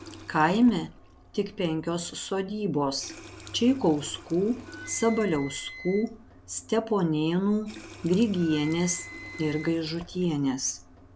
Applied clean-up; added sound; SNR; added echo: none; Wind instrument, woodwind instrument + Water tap, faucet; 17 dB; none.